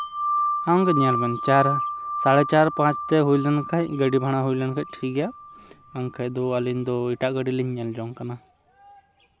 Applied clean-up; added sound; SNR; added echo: none; Wind chime; 7 dB; none.